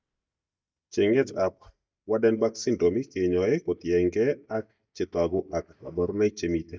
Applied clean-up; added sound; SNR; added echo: neural mask model DeepFilterNet 3.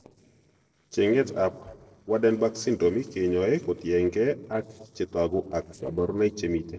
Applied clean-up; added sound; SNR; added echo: neural separator model SepFormer DNS4.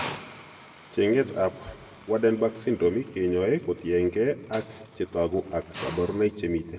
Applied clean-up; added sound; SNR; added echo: none; Hiss; 16 dB; reverberation time 1.0 s.